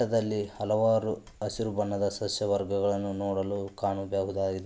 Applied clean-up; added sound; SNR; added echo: none; none; none; none.